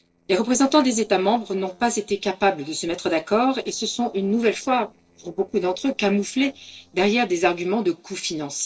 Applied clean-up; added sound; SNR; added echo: neural separator model SepFormer DNS4.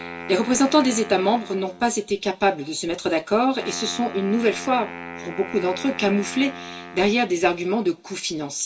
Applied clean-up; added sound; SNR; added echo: none; Wind instrument, woodwind instrument; 15 dB; reverberation time 0.2 s.